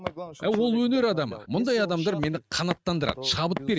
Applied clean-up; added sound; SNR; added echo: neural mask model RNNoise.